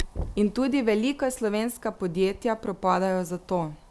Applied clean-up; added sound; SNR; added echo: none; Wind + Knock / Wood; 14 dB; none.